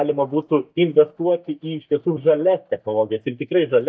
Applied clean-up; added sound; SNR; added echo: neural mask model DeepFilterNet 3.